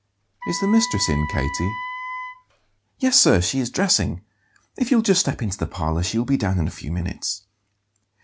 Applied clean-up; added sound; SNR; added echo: none; Wind instrument, woodwind instrument; 9 dB; none.